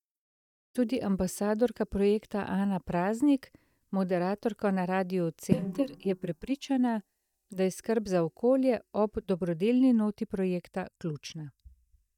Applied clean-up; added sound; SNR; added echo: neural mask model DeepFilterNet 3.